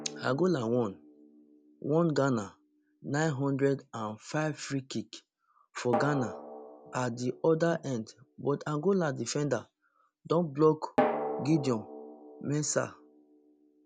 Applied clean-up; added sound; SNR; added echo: none; Drum; 9 dB; none.